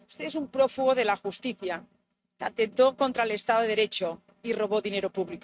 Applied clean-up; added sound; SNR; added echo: neural mask model RNNoise.